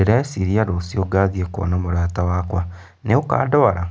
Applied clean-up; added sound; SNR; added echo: none; none; none; none.